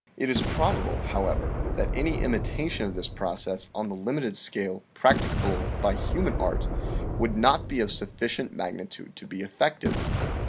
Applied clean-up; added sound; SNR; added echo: none; Boom; 2 dB; none.